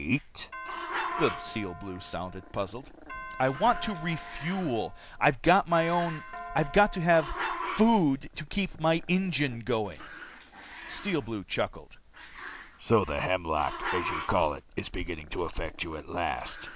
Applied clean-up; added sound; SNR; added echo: none; Doorbell + Growling; 11 dB; none.